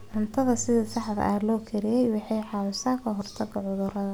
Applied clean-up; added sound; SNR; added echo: none; none; none; none.